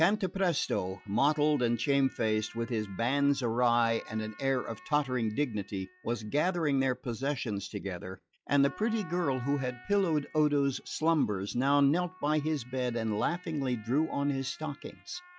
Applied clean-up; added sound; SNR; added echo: classical method log-MMSE.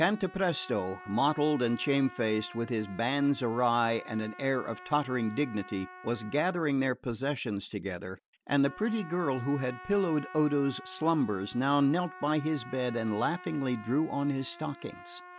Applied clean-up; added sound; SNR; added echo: none; Trumpet; 18 dB; none.